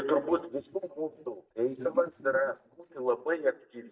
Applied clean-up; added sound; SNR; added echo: neural mask model DeepFilterNet 3.